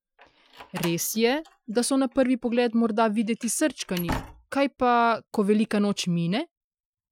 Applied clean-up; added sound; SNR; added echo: classical method Wiener filter.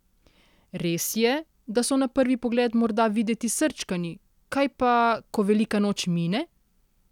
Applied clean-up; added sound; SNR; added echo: none; none; none; none.